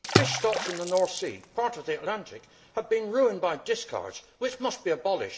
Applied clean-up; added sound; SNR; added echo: none; Water / Splash, splatter; 3 dB; reverberation time 0.5 s.